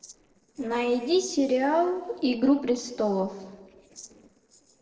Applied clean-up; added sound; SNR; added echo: neural separator model SepFormer DNS4.